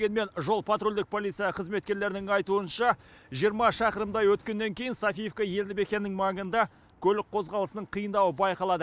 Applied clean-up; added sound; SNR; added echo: none; none; none; none.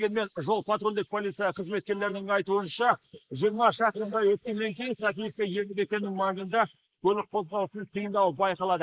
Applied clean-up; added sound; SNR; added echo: neural mask model Resemble Enhance denoiser.